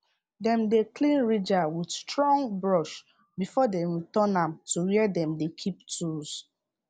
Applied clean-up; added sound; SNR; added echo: none; none; none; none.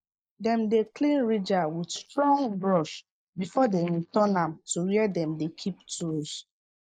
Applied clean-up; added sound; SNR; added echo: neural mask model Resemble Enhance denoiser.